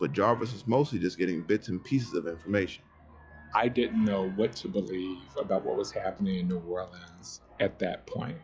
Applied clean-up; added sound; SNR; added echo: classical method log-MMSE.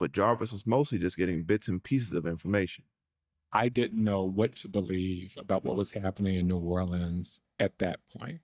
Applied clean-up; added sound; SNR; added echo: neural mask model DeepFilterNet 3.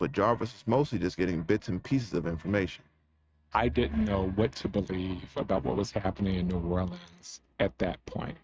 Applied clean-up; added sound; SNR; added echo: neural mask model RNNoise.